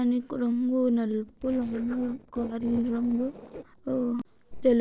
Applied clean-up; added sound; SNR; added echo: neural separator model SepFormer DNS4.